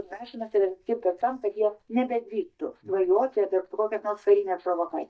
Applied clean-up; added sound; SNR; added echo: neural mask model DeepFilterNet 3.